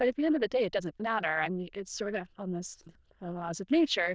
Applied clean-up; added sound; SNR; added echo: neural diffusion model UNIVERSE++.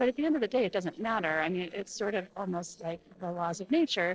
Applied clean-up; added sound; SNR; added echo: neural separator model SepFormer DNS4.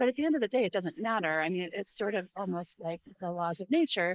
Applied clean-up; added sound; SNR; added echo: neural mask model Resemble Enhance denoiser.